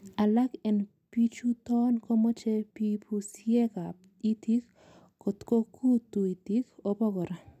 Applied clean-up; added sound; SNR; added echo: none; none; none; none.